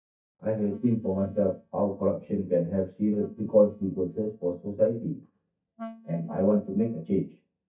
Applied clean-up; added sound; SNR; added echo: neural mask model DeepFilterNet 3.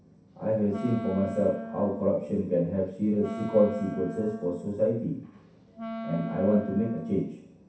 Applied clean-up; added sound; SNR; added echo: none; Wind instrument, woodwind instrument; 11 dB; reverberation time 0.6 s.